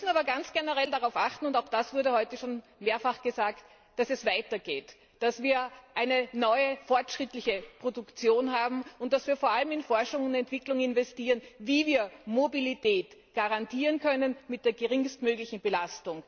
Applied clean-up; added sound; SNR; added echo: none; none; none; none.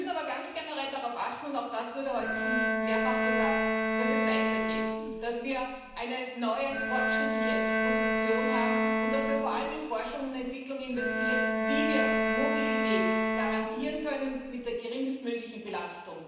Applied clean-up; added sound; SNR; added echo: none; Bowed string instrument; -5 dB; reverberation time 1.1 s.